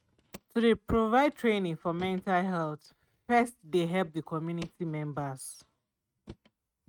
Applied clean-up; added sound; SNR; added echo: neural mask model RNNoise.